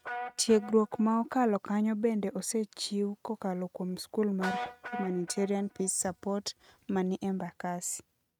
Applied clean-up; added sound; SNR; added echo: neural mask model RNNoise.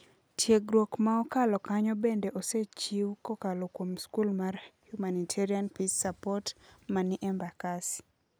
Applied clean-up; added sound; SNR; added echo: none; none; none; none.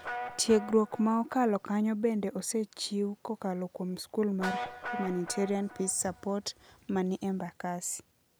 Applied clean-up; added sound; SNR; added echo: none; Guitar; 13 dB; none.